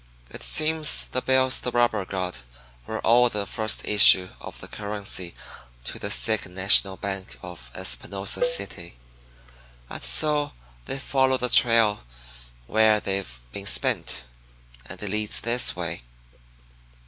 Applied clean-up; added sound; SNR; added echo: none; Cowbell; 9 dB; none.